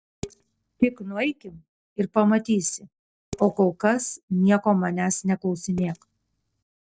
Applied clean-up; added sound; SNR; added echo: neural separator model SepFormer DNS4.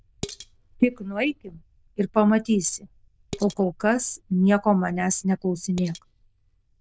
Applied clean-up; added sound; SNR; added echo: neural diffusion model UNIVERSE++.